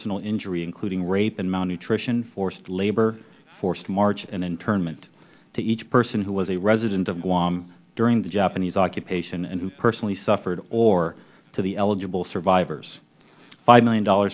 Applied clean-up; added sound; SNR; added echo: none; none; none; none.